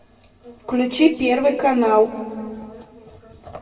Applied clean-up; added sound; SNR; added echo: none; none; none; reverberation time 1.9 s.